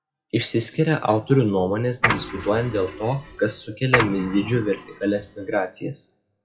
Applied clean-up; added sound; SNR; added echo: classical method WPE with log-MMSE.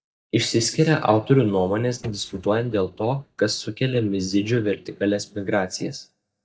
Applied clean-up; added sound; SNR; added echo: neural mask model DeepFilterNet 3.